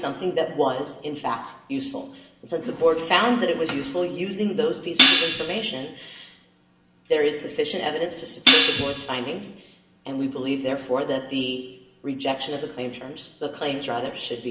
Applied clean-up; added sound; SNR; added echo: none; Hi-hat; -4 dB; reverberation time 0.9 s.